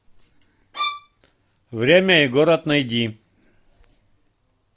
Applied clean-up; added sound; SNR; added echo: none; Bowed string instrument; 7 dB; none.